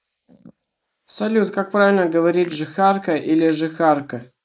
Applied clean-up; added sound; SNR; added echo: neural mask model Resemble Enhance denoiser.